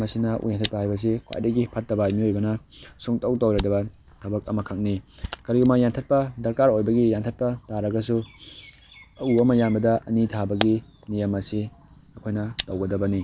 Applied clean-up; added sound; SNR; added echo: none; Camera; 17 dB; none.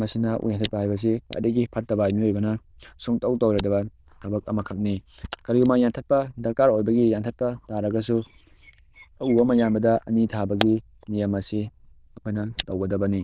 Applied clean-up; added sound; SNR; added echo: neural diffusion model UNIVERSE++.